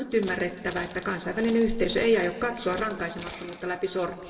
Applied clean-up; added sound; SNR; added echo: none; Coin (dropping); 11 dB; reverberation time 2.4 s.